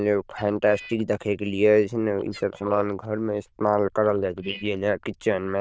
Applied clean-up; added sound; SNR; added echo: neural diffusion model UNIVERSE++.